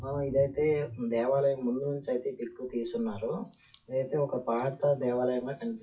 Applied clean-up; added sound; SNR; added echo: classical method WPE with log-MMSE.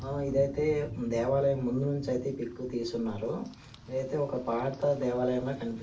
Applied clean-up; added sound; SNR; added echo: none; Rain; 15 dB; reverberation time 0.3 s.